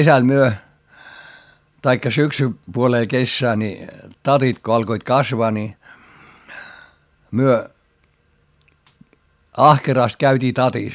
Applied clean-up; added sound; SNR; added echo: none; none; none; none.